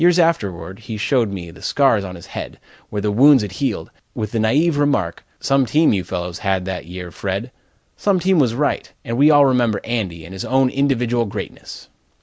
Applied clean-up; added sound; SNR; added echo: none; none; none; none.